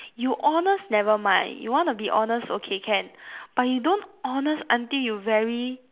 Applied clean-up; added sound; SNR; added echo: none; none; none; none.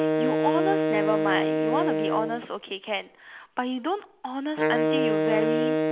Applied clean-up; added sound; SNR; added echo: none; Wind instrument, woodwind instrument; -4 dB; none.